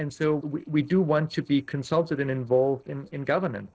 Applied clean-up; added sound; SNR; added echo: neural separator model SepFormer DNS4.